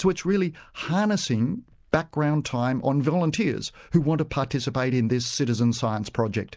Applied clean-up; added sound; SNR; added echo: none; none; none; none.